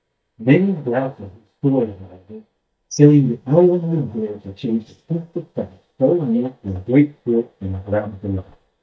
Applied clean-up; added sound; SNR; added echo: neural mask model DeepFilterNet 3.